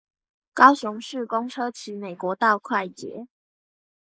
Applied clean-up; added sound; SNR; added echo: neural mask model Resemble Enhance denoiser.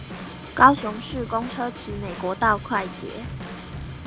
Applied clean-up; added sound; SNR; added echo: none; Drum / Drum kit; 10 dB; none.